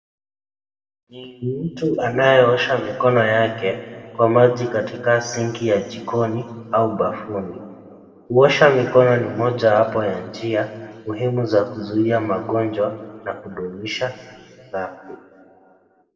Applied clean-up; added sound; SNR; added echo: none; none; none; reverberation time 2.1 s.